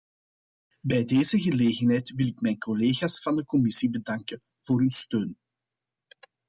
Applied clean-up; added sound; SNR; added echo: none; none; none; none.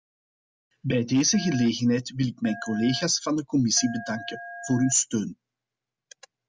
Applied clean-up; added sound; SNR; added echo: none; Telephone; 15 dB; none.